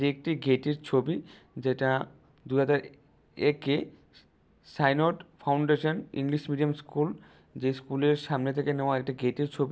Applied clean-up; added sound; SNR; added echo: none; none; none; none.